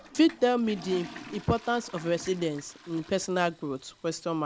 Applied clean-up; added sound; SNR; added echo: none; Toilet flush; 18 dB; none.